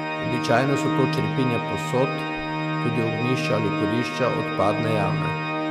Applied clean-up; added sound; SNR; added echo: none; Organ; 0 dB; none.